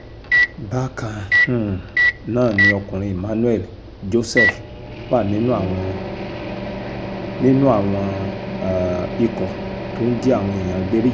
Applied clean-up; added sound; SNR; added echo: none; Microwave oven; 2 dB; none.